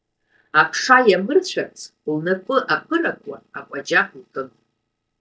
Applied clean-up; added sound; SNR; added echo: neural mask model DeepFilterNet 3.